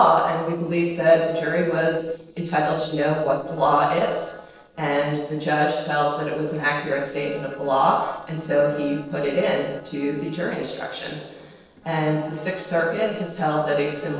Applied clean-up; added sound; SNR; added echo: neural separator model SepFormer DNS4.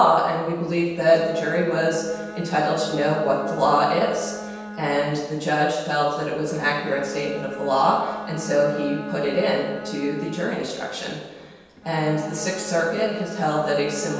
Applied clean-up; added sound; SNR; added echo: none; Bowed string instrument; 13 dB; reverberation time 1.2 s.